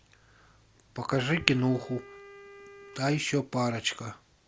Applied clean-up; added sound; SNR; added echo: none; Wind instrument, woodwind instrument; 20 dB; none.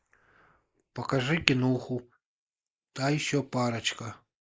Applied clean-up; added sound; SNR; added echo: neural mask model Resemble Enhance denoiser.